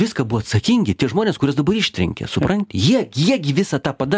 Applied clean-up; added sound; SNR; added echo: none; none; none; none.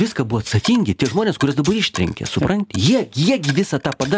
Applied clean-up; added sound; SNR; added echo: none; Coin (dropping) + Tools; 16 dB; none.